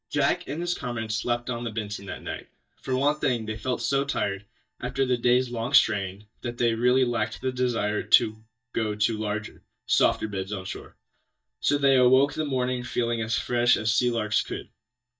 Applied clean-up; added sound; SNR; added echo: neural mask model DeepFilterNet 3.